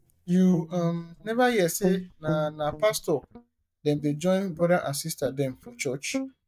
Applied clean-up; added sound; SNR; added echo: neural mask model DeepFilterNet 3.